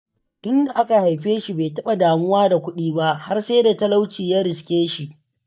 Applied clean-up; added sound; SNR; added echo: neural mask model DeepFilterNet 3.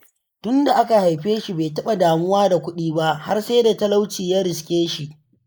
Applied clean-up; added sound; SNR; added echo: neural mask model Resemble Enhance denoiser.